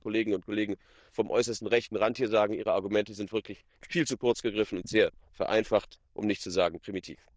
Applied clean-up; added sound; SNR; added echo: neural diffusion model UNIVERSE++.